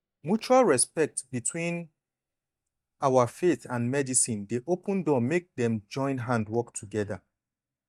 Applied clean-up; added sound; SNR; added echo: neural mask model DeepFilterNet 3.